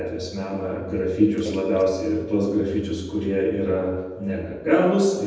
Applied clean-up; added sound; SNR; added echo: neural separator model SepFormer DNS4.